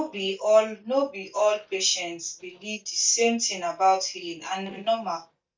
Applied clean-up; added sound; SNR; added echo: neural mask model DeepFilterNet 3.